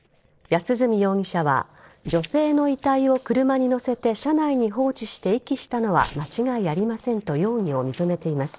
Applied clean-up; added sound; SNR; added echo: neural separator model SepFormer DNS4.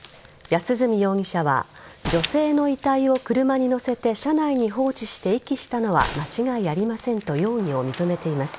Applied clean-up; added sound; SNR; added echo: none; Bell + Gunshot, gunfire; 18 dB; none.